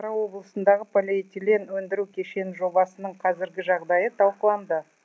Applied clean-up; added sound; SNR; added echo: none; none; none; none.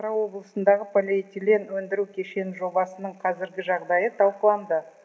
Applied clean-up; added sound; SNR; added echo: none; none; none; reverberation time 1.2 s.